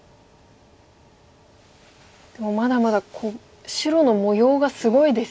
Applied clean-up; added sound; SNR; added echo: none; none; none; none.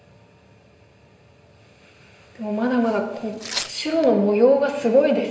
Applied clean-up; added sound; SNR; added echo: none; Tearing; 11 dB; reverberation time 0.9 s.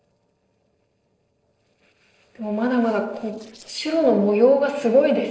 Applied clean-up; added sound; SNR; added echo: neural separator model SepFormer DNS4.